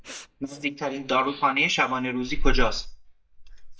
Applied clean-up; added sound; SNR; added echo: neural mask model DeepFilterNet 3.